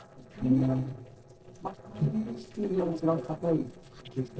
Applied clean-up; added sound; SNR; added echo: neural separator model SepFormer DNS4.